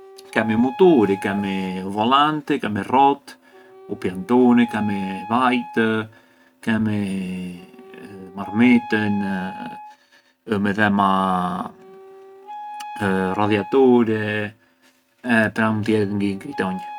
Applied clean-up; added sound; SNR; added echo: none; Wind instrument, woodwind instrument; 17 dB; none.